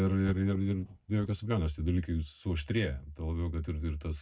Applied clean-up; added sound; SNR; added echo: neural mask model DeepFilterNet 3.